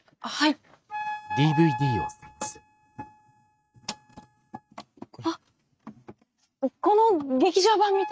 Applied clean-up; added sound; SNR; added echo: neural mask model RNNoise.